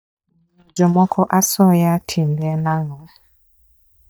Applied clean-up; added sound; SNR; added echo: neural mask model DeepFilterNet 3.